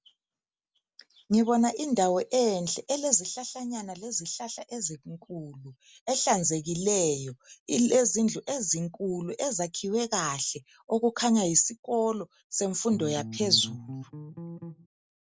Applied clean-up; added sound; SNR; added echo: none; Bass guitar; 11 dB; none.